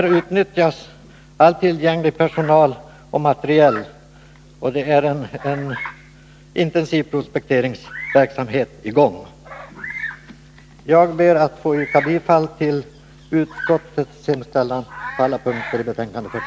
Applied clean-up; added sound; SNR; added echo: none; Bird vocalization, bird call, bird song; 17 dB; none.